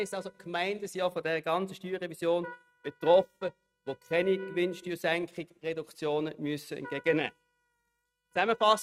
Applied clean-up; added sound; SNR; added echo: neural mask model RNNoise.